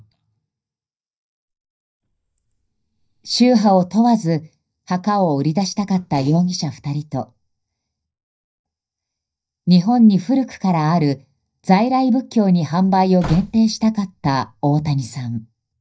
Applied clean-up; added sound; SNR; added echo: neural mask model DeepFilterNet 3.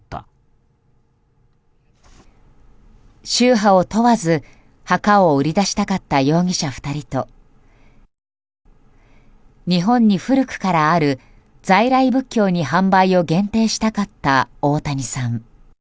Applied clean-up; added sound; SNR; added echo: none; none; none; none.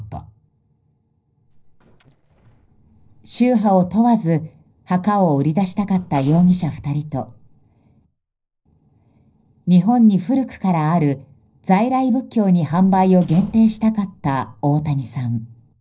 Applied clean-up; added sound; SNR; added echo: neural separator model SepFormer DNS4.